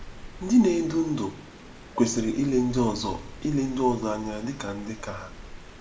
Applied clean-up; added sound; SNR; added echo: none; Rain; 15 dB; reverberation time 0.9 s.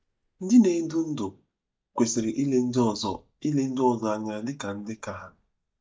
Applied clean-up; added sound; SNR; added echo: neural mask model DeepFilterNet 3.